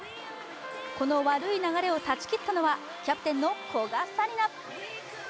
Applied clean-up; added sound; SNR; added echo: none; Keyboard (musical); 17 dB; none.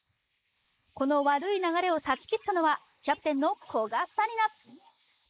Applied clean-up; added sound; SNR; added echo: neural mask model Resemble Enhance denoiser.